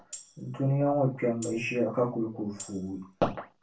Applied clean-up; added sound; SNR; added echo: none; Tambourine; 19 dB; reverberation time 0.3 s.